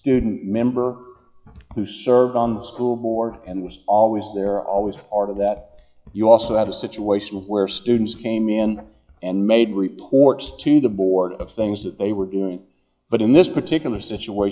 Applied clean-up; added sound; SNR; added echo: classical method log-MMSE.